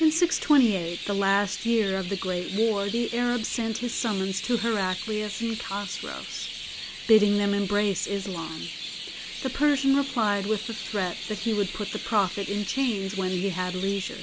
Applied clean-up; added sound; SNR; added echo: none; Chirp, tweet; 10 dB; none.